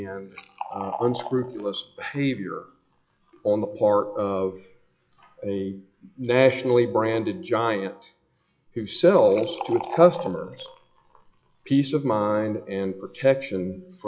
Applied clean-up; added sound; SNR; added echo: classical method log-MMSE.